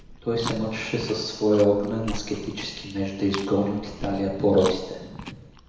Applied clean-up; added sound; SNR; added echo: none; Chewing, mastication; 13 dB; reverberation time 1.0 s.